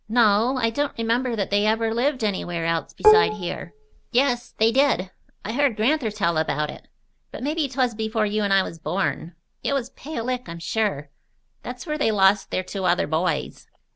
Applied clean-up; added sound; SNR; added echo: none; Dishes, pots, and pans; -2 dB; none.